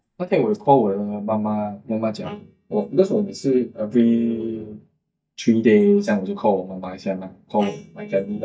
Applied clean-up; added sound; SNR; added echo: neural mask model DeepFilterNet 3.